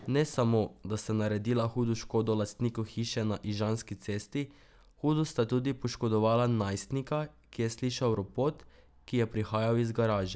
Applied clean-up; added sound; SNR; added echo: none; none; none; none.